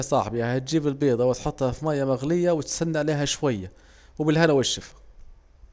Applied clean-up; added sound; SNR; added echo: none; none; none; none.